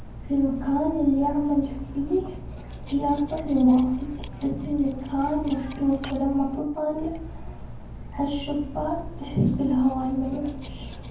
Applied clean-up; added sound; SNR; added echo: none; Cutlery, silverware; 11 dB; reverberation time 0.9 s.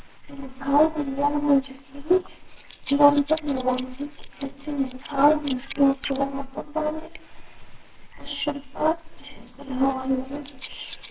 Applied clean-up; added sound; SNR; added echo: neural separator model SepFormer WHAMR!.